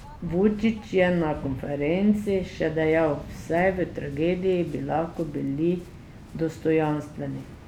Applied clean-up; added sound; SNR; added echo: none; Waves, surf; 16 dB; none.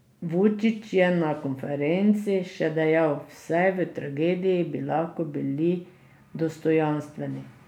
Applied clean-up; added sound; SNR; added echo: none; none; none; none.